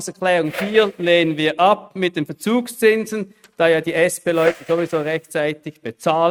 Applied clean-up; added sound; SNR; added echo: neural mask model RNNoise.